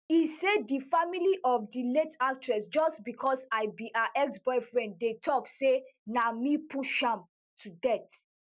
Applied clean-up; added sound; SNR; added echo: none; none; none; none.